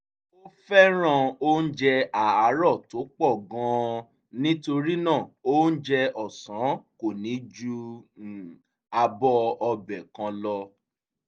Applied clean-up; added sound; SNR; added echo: none; none; none; none.